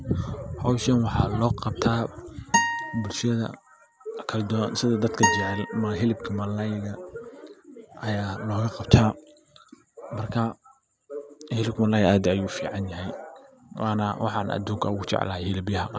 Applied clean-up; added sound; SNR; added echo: none; Acoustic guitar; 3 dB; none.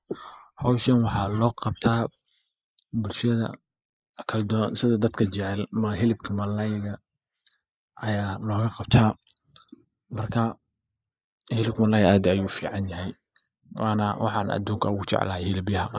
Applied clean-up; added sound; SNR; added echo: neural mask model Resemble Enhance denoiser.